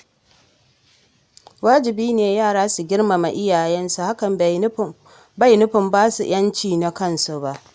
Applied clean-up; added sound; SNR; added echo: none; none; none; none.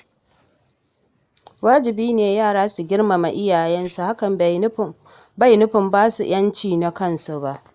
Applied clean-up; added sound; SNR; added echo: neural mask model Resemble Enhance denoiser.